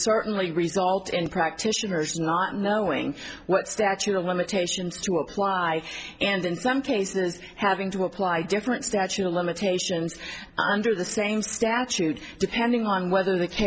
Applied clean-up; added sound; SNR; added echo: none; none; none; none.